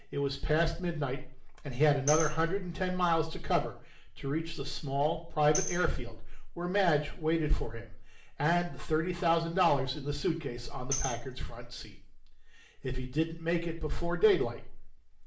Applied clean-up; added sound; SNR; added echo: none; Tambourine; 12 dB; reverberation time 0.4 s.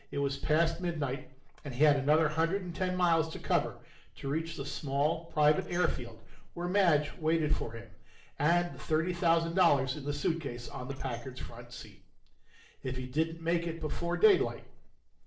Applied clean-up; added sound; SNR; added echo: neural separator model SepFormer DNS4.